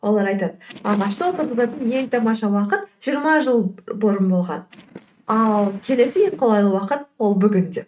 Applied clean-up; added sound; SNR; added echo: neural mask model RNNoise.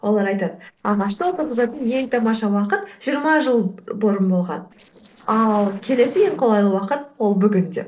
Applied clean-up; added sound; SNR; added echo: neural separator model SepFormer DNS4.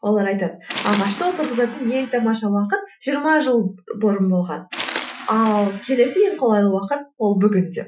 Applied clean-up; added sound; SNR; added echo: classical method Wiener filter.